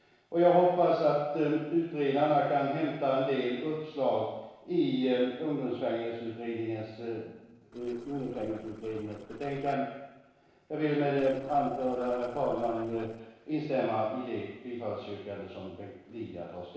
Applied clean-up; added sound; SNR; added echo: neural separator model SepFormer DNS4.